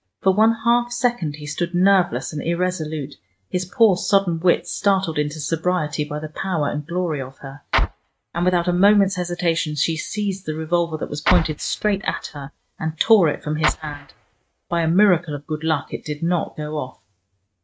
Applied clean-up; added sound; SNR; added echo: neural mask model RNNoise.